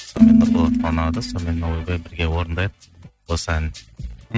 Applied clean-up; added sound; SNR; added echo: neural mask model RNNoise.